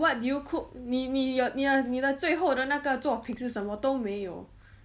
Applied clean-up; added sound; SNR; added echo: none; none; none; none.